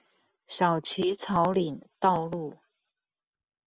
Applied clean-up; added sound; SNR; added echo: none; none; none; none.